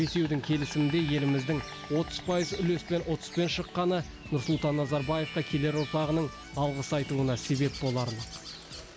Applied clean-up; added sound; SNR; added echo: none; Harmonica + Insect; 14 dB; none.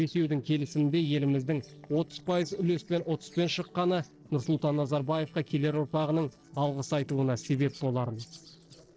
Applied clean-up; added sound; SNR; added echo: neural separator model SepFormer DNS4.